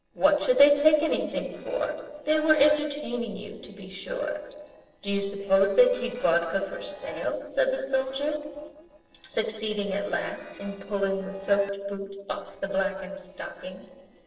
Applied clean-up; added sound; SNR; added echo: neural separator model SepFormer DNS4.